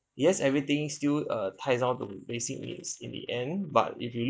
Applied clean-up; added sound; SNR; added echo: neural mask model Resemble Enhance denoiser.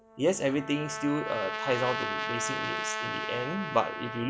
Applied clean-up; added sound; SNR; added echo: none; Trumpet; 4 dB; none.